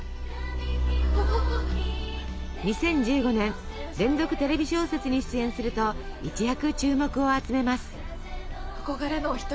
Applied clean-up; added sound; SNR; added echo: none; Truck; 3 dB; none.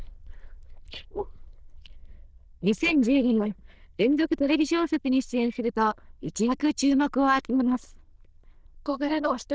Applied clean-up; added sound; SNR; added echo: neural diffusion model UNIVERSE++.